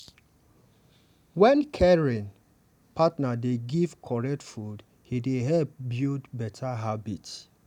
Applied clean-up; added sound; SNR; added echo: none; none; none; none.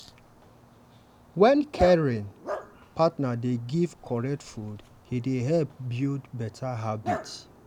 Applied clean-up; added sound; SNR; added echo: none; Dog; 13 dB; none.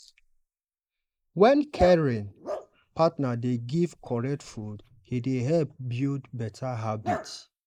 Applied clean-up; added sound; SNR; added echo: neural mask model Resemble Enhance denoiser.